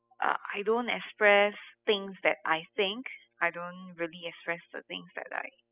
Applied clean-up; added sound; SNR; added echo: classical method spectral subtraction.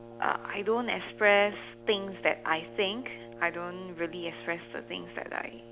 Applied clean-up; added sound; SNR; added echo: none; Brass instrument; 16 dB; none.